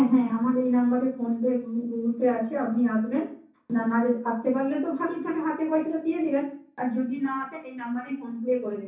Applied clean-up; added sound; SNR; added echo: none; none; none; reverberation time 0.6 s.